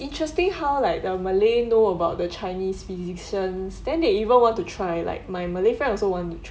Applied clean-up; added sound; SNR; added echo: none; none; none; none.